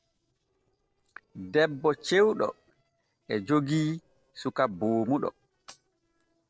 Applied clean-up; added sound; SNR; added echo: neural separator model SepFormer DNS4.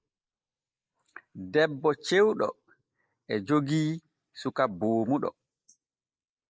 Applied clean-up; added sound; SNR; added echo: neural mask model Resemble Enhance denoiser.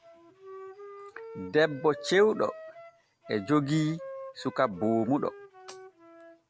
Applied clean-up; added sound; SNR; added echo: none; Wind instrument, woodwind instrument; 16 dB; none.